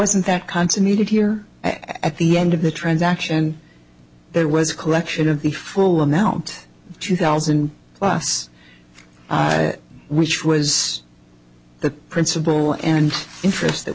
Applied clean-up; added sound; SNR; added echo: none; none; none; none.